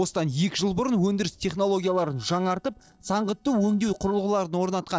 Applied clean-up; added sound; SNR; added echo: neural separator model SepFormer DNS4.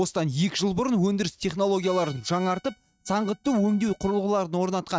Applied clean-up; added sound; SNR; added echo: neural mask model RNNoise.